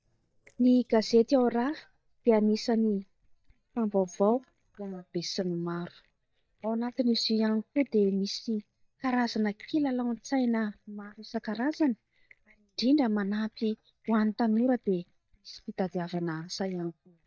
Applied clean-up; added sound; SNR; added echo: neural mask model DeepFilterNet 3.